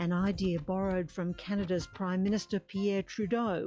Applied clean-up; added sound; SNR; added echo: classical method log-MMSE.